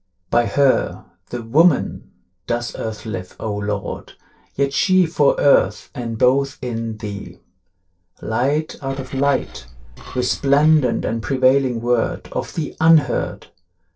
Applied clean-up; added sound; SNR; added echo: neural separator model SepFormer DNS4.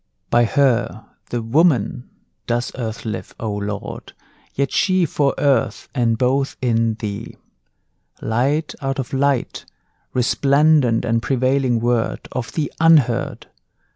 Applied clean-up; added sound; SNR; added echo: none; none; none; none.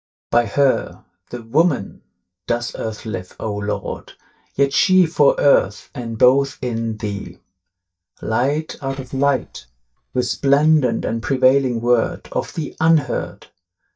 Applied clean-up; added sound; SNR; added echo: neural mask model DeepFilterNet 3.